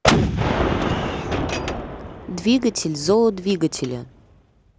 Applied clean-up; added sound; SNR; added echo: none; Gunshot, gunfire; 0 dB; none.